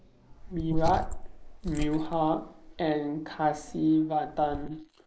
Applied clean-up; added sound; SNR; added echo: neural mask model Resemble Enhance denoiser.